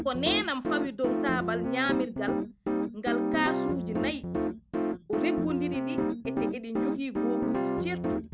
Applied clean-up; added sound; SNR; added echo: none; Piano; -3 dB; none.